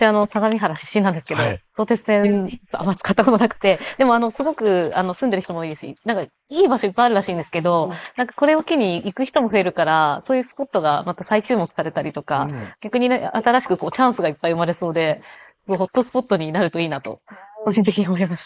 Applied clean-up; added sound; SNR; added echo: neural mask model Resemble Enhance denoiser.